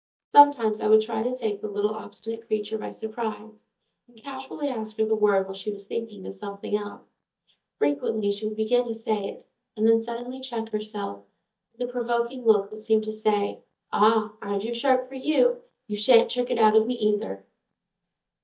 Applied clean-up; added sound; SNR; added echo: neural mask model DeepFilterNet 3.